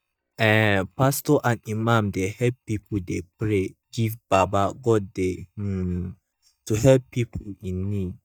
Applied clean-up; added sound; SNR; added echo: neural mask model DeepFilterNet 3.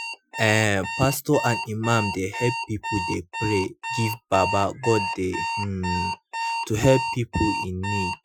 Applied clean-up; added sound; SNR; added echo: classical method Wiener filter.